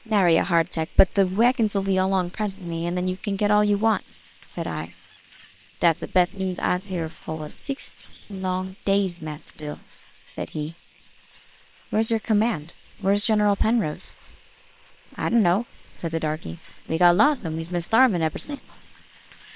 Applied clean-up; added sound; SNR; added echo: neural separator model SepFormer WHAM!.